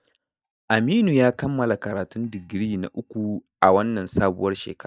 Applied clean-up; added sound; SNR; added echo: neural mask model DeepFilterNet 3.